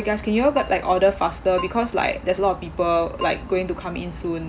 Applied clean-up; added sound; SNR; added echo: none; Keyboard (musical); 16 dB; none.